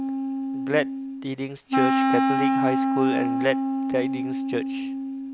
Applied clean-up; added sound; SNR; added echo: none; Wind instrument, woodwind instrument; -4 dB; none.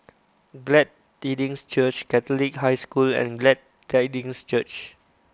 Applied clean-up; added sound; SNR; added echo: none; none; none; none.